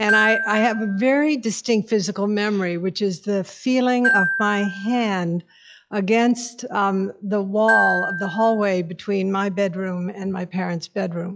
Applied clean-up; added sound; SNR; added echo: classical method log-MMSE.